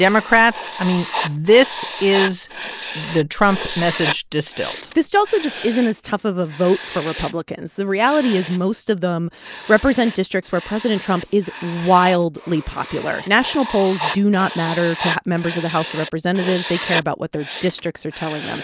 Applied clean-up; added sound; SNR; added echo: none; Writing; 11 dB; none.